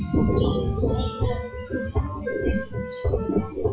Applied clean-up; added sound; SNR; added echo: classical method WPE with log-MMSE.